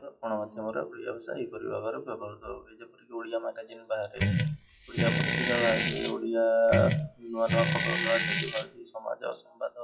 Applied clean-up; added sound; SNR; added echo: classical method WPE with log-MMSE.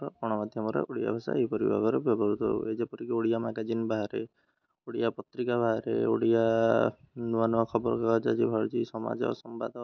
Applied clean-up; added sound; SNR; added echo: none; none; none; none.